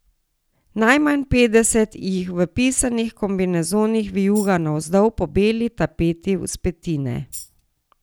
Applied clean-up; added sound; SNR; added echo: none; Tambourine; 17 dB; none.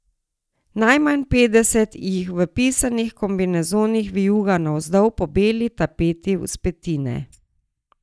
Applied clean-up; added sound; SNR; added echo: neural mask model DeepFilterNet 3.